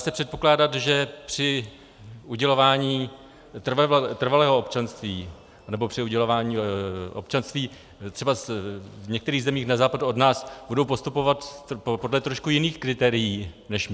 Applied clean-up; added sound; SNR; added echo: none; none; none; none.